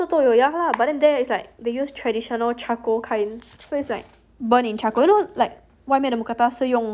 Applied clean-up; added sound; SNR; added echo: none; none; none; none.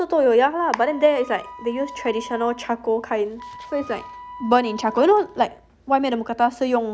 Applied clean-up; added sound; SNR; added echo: none; Wind instrument, woodwind instrument; 17 dB; none.